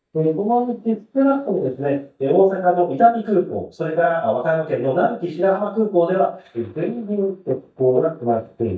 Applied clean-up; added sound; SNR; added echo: neural mask model DeepFilterNet 3.